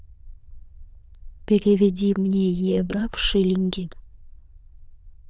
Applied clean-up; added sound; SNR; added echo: neural diffusion model UNIVERSE++.